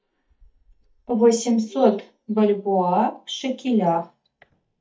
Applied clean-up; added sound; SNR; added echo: neural mask model DeepFilterNet 3.